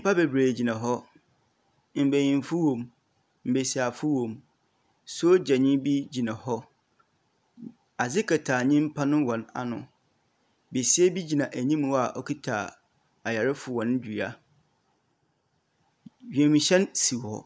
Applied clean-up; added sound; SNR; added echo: none; none; none; none.